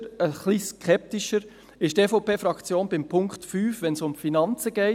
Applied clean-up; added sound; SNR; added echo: none; none; none; none.